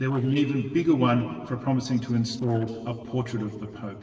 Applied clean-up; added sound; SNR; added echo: neural separator model SepFormer DNS4.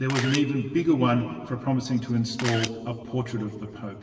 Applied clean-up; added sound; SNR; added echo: none; Camera; 5 dB; reverberation time 2.4 s.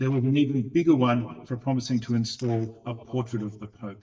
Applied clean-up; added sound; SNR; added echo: neural mask model DeepFilterNet 3.